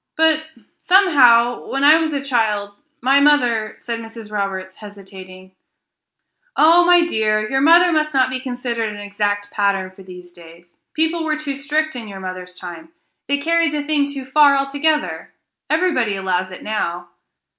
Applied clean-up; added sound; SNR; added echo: none; none; none; none.